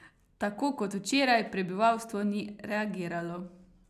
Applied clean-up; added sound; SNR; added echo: none; none; none; none.